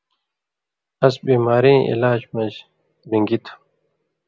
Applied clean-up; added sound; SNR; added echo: none; none; none; none.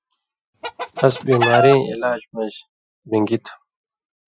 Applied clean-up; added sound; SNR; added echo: classical method Wiener filter.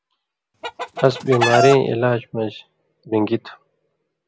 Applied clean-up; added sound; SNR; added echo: none; Chicken, rooster; 1 dB; none.